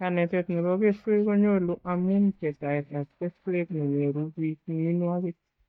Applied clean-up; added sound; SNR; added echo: neural mask model DeepFilterNet 3.